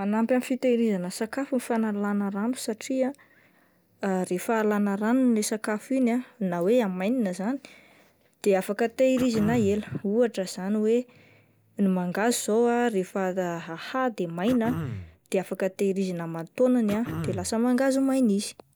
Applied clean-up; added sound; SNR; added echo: none; Cough; 12 dB; none.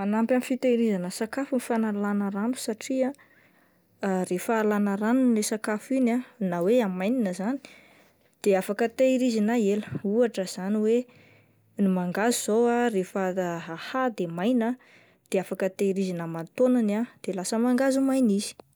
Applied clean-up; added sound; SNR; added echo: none; none; none; none.